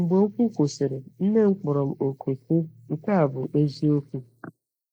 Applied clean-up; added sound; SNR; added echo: neural mask model Resemble Enhance denoiser.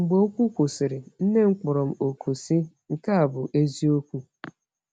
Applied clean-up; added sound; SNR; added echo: none; none; none; none.